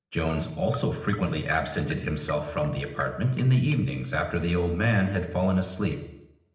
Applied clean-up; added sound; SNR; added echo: neural separator model SepFormer DNS4.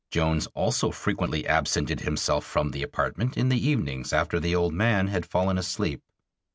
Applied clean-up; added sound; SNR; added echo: none; none; none; none.